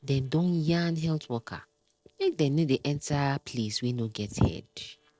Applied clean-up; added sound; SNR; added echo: neural separator model SepFormer DNS4.